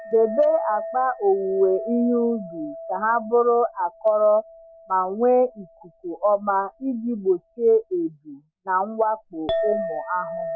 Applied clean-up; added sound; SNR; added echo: none; Chink, clink; 11 dB; none.